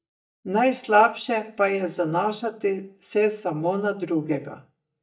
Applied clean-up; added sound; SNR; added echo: neural mask model DeepFilterNet 3.